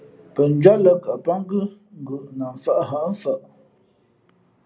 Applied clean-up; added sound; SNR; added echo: none; none; none; none.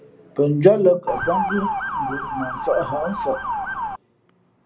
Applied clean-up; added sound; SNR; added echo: none; Motor vehicle (road) / Siren; 4 dB; none.